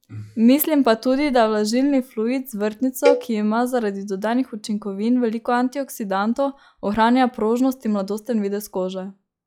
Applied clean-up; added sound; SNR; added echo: classical method log-MMSE.